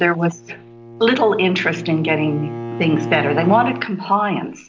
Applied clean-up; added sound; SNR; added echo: none; Bowed string instrument; 11 dB; none.